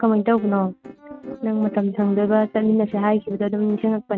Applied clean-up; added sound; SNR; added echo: neural mask model RNNoise.